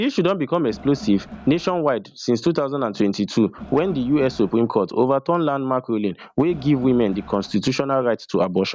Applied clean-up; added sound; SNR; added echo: none; Crowd; 17 dB; none.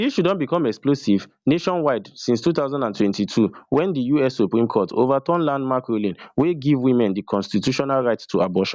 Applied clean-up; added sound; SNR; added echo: none; none; none; none.